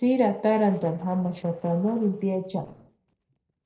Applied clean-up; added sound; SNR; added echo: neural separator model SepFormer DNS4.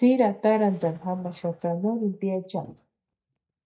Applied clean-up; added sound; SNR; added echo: neural mask model DeepFilterNet 3.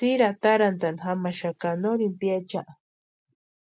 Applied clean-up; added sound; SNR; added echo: none; none; none; none.